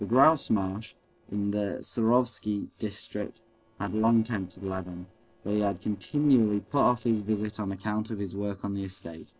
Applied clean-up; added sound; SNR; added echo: neural separator model SepFormer DNS4.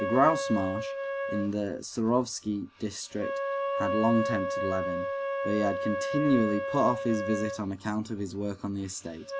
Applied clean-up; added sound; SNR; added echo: none; Wind instrument, woodwind instrument; 3 dB; none.